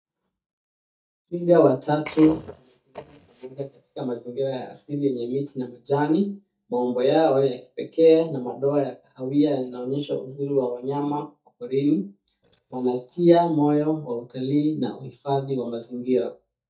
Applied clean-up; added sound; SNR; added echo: neural mask model DeepFilterNet 3.